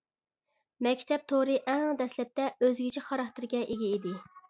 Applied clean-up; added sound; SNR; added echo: none; none; none; none.